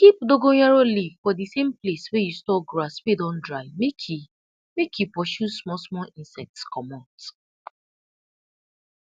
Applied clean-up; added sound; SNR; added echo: none; none; none; none.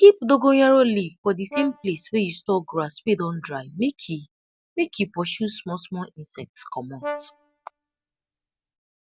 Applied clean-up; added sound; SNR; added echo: none; Brass instrument; 14 dB; none.